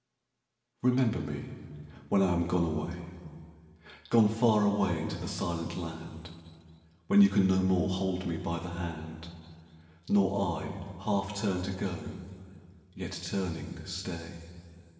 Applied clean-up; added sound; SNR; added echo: none; none; none; reverberation time 2.2 s.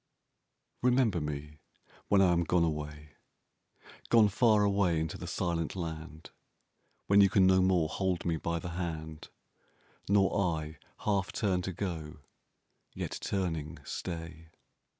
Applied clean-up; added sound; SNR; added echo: none; none; none; none.